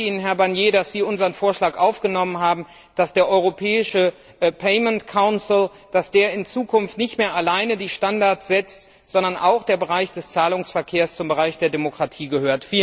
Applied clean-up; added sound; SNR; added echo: none; none; none; none.